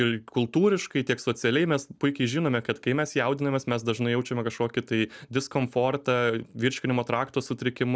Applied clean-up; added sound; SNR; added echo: none; none; none; none.